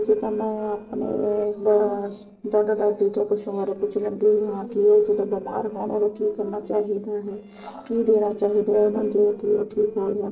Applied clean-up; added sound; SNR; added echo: neural separator model SepFormer DNS4.